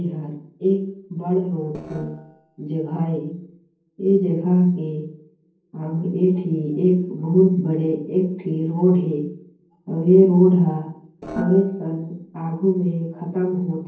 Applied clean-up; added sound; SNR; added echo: neural separator model SepFormer DNS4.